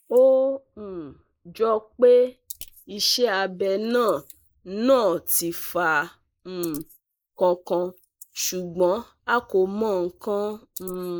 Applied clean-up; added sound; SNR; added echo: neural mask model Resemble Enhance denoiser.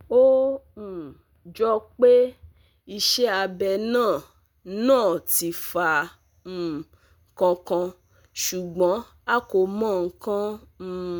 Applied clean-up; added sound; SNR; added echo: none; none; none; none.